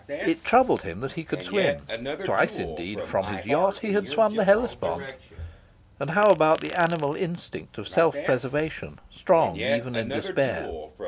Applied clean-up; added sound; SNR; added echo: none; Fart; 9 dB; none.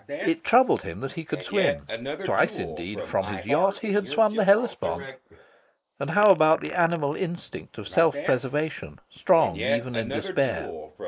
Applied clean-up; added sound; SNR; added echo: neural mask model Resemble Enhance denoiser.